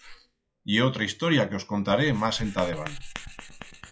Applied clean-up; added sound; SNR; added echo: classical method log-MMSE.